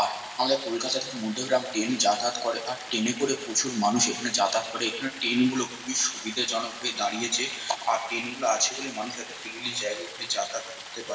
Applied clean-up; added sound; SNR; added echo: none; Stream; 13 dB; reverberation time 1.2 s.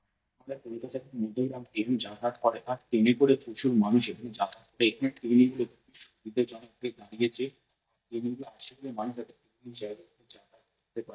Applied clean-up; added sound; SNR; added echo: neural mask model DeepFilterNet 3.